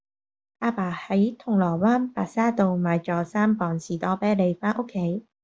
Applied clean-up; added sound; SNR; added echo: none; none; none; none.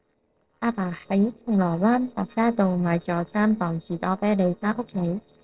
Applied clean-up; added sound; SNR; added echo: neural separator model SepFormer DNS4.